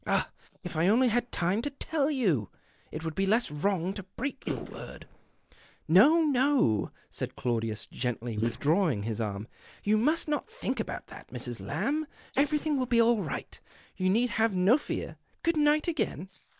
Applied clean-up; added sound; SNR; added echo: neural mask model Resemble Enhance denoiser.